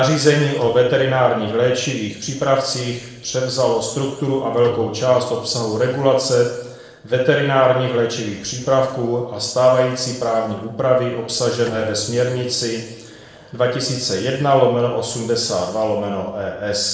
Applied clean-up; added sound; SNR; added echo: neural separator model SepFormer DNS4.